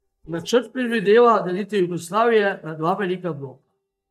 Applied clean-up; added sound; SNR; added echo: neural mask model DeepFilterNet 3.